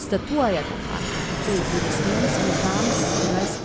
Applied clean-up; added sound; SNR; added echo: none; Fixed-wing aircraft, airplane; -3 dB; none.